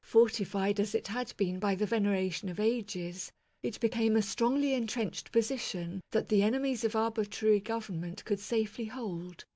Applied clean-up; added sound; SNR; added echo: none; none; none; none.